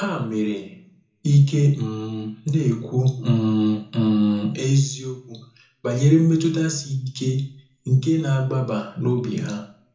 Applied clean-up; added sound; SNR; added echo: none; none; none; reverberation time 0.6 s.